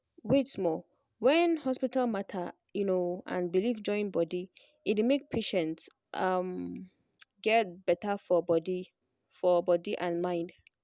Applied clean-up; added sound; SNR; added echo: none; none; none; none.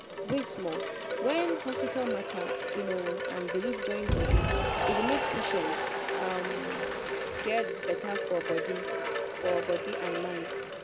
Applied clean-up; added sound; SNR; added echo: none; Applause / Cheering + Wind chime; -3 dB; none.